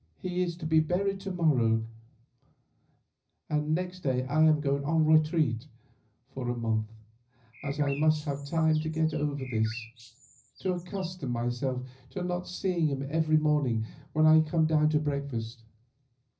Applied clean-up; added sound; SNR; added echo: none; Bird; 20 dB; reverberation time 0.4 s.